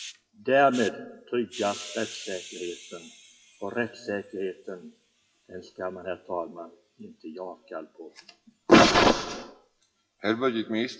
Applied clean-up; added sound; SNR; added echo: classical method WPE with log-MMSE.